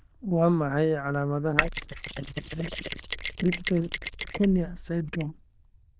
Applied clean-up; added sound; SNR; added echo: neural diffusion model UNIVERSE++.